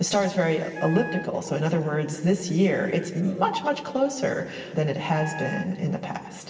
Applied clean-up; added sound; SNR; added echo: none; Wind instrument, woodwind instrument; 13 dB; reverberation time 2.5 s.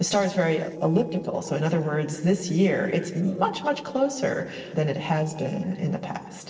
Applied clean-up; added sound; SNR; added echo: neural separator model SepFormer DNS4.